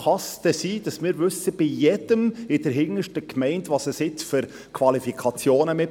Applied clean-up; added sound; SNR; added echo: none; none; none; none.